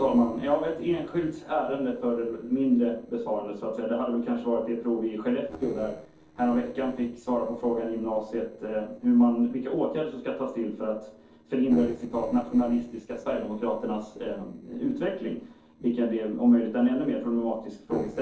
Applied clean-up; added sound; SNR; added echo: neural separator model SepFormer DNS4.